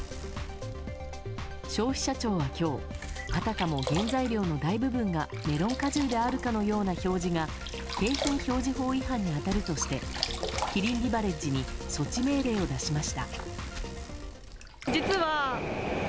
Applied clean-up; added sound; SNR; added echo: none; Bicycle + Sink (filling or washing); 9 dB; none.